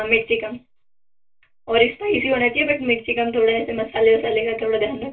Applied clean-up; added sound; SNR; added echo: none; none; none; reverberation time 0.2 s.